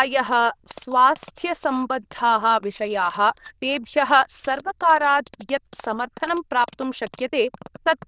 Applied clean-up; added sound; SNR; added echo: neural diffusion model UNIVERSE++.